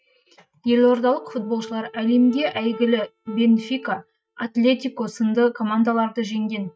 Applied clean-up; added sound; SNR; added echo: neural mask model RNNoise.